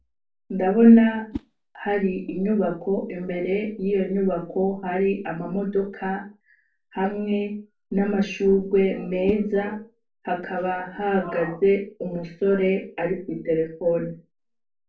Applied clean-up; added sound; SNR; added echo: none; Whoosh, swoosh, swish; 19 dB; reverberation time 0.3 s.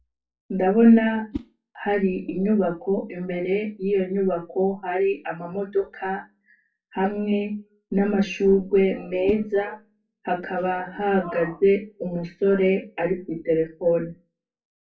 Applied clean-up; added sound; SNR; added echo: classical method WPE with log-MMSE.